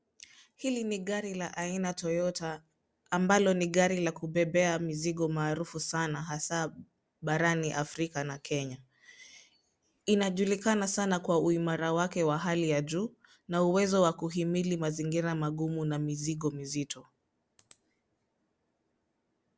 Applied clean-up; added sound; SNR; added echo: none; none; none; none.